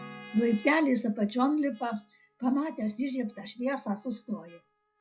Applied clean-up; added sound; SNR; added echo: classical method log-MMSE.